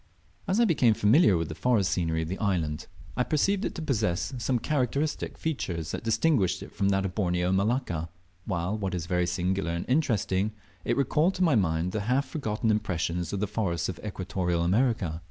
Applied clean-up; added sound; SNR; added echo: none; Wind; 20 dB; none.